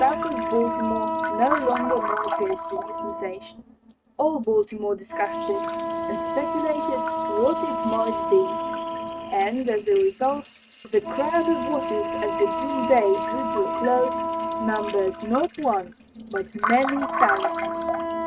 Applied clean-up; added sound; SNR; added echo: neural mask model RNNoise.